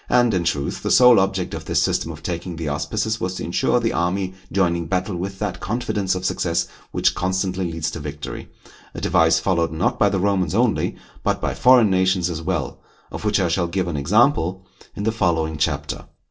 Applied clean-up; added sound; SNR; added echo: none; none; none; reverberation time 0.2 s.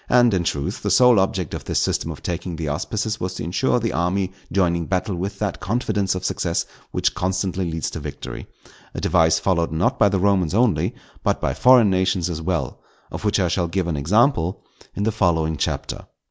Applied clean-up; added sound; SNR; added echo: none; none; none; none.